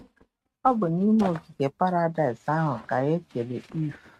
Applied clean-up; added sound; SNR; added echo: neural mask model RNNoise.